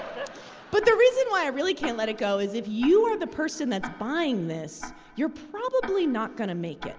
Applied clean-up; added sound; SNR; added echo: none; Tick-tock; 17 dB; none.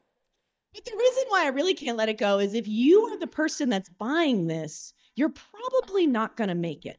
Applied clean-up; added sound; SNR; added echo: neural mask model DeepFilterNet 3.